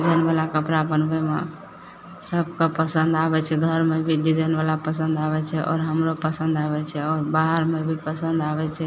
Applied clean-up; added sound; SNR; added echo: none; none; none; none.